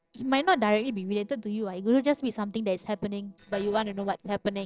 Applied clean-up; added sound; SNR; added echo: neural separator model SepFormer DNS4.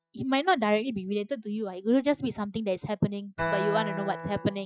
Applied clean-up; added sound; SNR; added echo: classical method Wiener filter.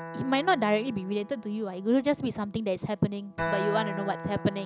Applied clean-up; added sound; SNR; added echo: none; Acoustic guitar; 9 dB; none.